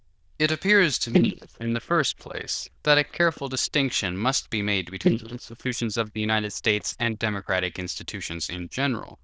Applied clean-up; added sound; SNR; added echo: neural diffusion model UNIVERSE++.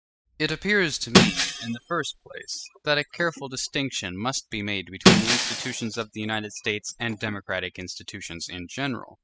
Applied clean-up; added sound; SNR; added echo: classical method spectral subtraction.